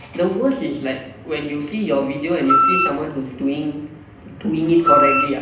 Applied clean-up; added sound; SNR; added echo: none; Wind instrument, woodwind instrument; -4 dB; reverberation time 0.8 s.